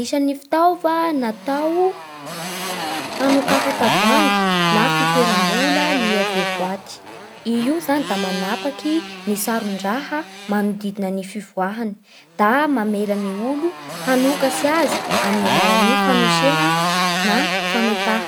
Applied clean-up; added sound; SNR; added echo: none; Motorcycle; 1 dB; none.